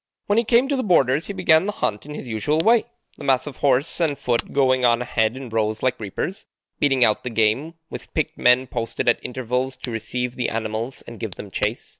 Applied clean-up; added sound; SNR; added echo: none; Crack; 12 dB; none.